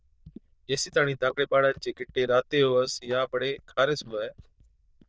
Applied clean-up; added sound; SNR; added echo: neural diffusion model UNIVERSE++.